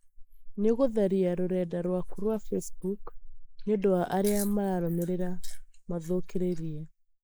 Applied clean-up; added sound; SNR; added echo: neural mask model Resemble Enhance denoiser.